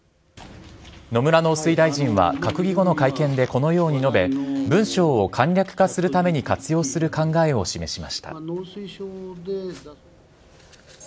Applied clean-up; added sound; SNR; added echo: none; none; none; none.